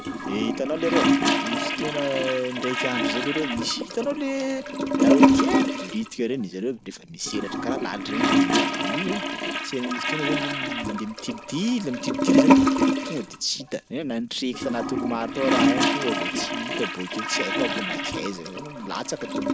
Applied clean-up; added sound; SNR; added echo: none; Toilet flush / Gurgling; -5 dB; none.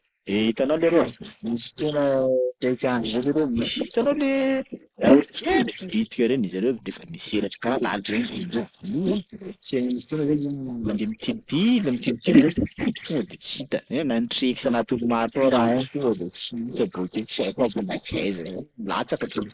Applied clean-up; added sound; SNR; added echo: neural mask model Resemble Enhance denoiser.